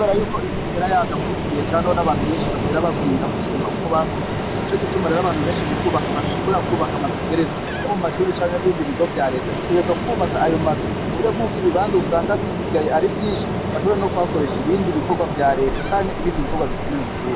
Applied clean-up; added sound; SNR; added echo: none; Ocean; 1 dB; none.